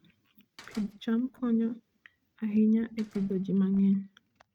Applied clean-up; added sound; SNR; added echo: neural mask model RNNoise.